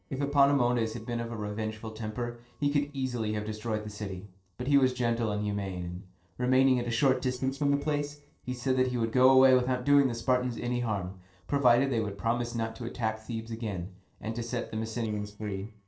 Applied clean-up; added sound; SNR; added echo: neural separator model SepFormer DNS4.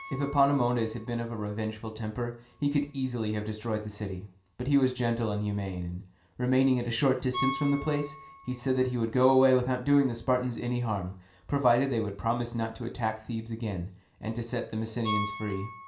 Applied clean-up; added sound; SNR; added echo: none; Piano; 15 dB; reverberation time 0.4 s.